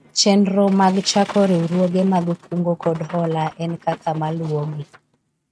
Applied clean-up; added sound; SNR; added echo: neural mask model RNNoise.